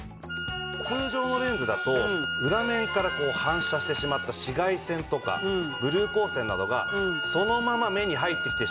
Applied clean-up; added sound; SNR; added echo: none; Wind instrument, woodwind instrument; 4 dB; none.